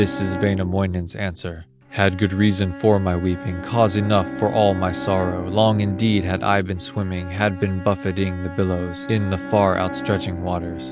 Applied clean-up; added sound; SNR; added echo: none; Bowed string instrument + Bowed string instrument; 11 dB; none.